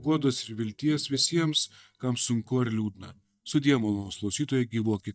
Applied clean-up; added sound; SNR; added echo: neural mask model DeepFilterNet 3.